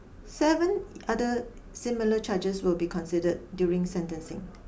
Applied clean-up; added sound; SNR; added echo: none; none; none; none.